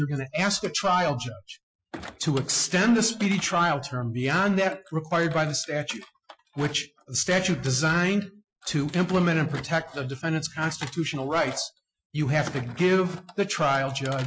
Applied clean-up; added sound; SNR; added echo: classical method Wiener filter.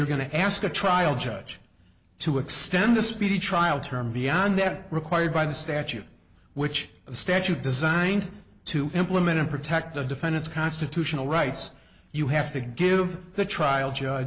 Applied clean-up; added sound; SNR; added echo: none; none; none; none.